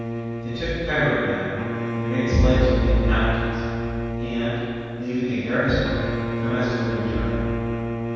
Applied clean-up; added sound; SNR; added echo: none; Bowed string instrument; 4 dB; reverberation time 2.1 s.